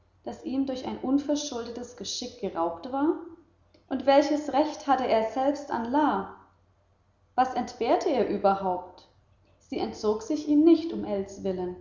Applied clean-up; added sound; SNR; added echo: none; none; none; none.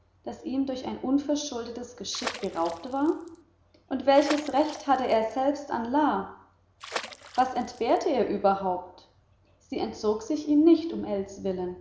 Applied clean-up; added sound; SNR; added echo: none; Water / Splash, splatter; 13 dB; none.